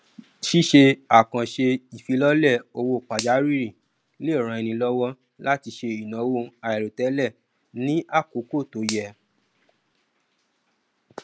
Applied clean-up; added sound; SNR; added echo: none; Finger snapping; 15 dB; none.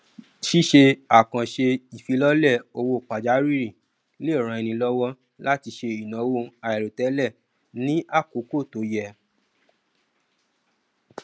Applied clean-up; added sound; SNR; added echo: none; none; none; none.